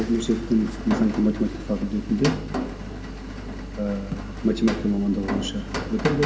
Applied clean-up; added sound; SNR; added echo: none; Rain; 6 dB; reverberation time 2.1 s.